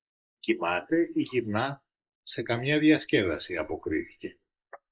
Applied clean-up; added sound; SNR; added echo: neural mask model Resemble Enhance denoiser.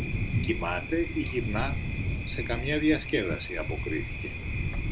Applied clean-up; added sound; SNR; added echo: none; Thunder; 0 dB; none.